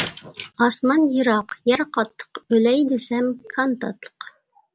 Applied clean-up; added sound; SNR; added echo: none; none; none; none.